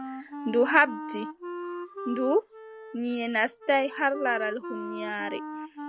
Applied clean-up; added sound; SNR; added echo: none; Wind instrument, woodwind instrument; 9 dB; none.